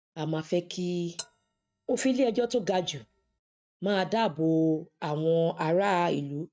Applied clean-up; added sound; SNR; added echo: neural mask model RNNoise.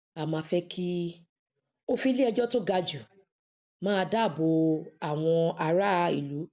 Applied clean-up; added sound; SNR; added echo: none; none; none; none.